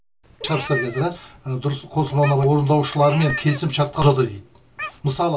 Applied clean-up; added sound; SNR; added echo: none; Meow; 14 dB; reverberation time 0.1 s.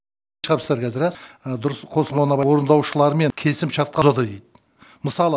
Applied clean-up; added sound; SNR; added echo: none; none; none; none.